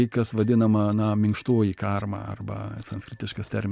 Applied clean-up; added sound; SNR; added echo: none; Bicycle bell; 20 dB; none.